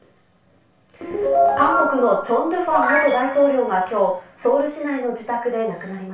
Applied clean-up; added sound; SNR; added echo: none; none; none; reverberation time 0.3 s.